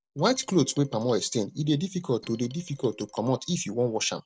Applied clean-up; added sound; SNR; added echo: neural separator model SepFormer DNS4.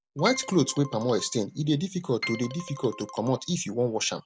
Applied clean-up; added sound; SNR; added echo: none; Marimba, xylophone + Piano; 13 dB; none.